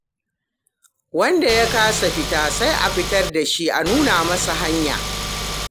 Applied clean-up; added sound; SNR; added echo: none; Engine / Car; 4 dB; none.